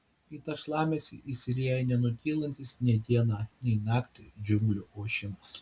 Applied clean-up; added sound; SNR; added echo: none; none; none; none.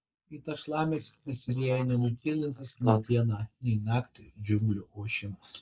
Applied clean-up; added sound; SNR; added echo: neural mask model Resemble Enhance denoiser.